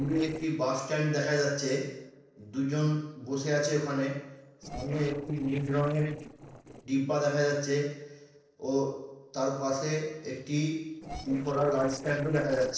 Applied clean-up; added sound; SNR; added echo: neural separator model SepFormer DNS4.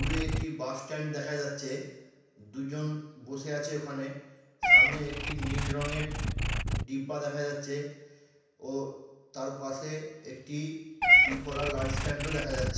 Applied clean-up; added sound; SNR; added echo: none; Meow / Purr; -5 dB; reverberation time 0.9 s.